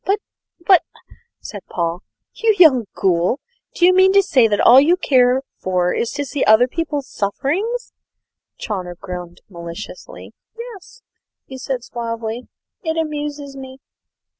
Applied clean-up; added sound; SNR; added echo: none; none; none; none.